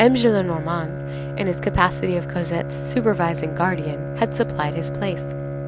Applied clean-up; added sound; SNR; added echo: none; Bowed string instrument; 6 dB; none.